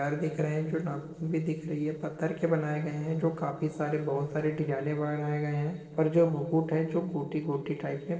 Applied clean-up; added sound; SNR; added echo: neural separator model SepFormer DNS4.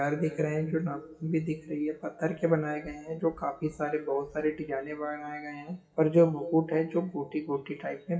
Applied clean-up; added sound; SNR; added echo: classical method WPE with log-MMSE.